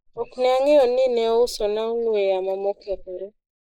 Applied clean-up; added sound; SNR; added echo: neural mask model Resemble Enhance denoiser.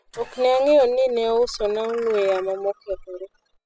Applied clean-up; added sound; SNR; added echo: classical method spectral subtraction.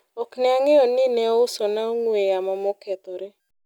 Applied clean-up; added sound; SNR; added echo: none; none; none; none.